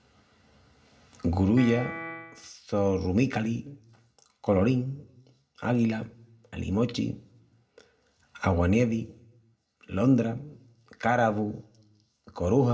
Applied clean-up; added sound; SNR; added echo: none; Piano; 10 dB; reverberation time 0.3 s.